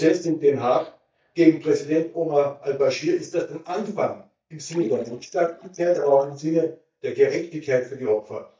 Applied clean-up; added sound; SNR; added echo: neural mask model DeepFilterNet 3.